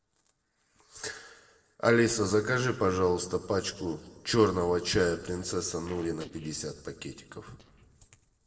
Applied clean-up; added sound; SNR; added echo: neural separator model SepFormer DNS4.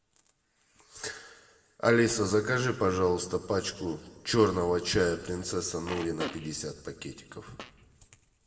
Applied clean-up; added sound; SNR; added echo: none; Fart; 13 dB; reverberation time 1.1 s.